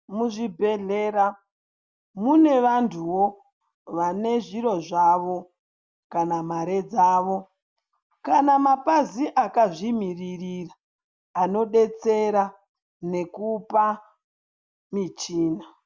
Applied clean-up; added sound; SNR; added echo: none; none; none; none.